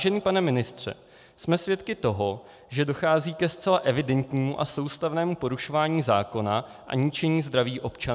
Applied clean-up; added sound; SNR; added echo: none; none; none; none.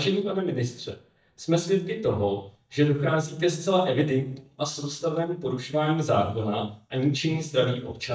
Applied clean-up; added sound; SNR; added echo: neural mask model DeepFilterNet 3.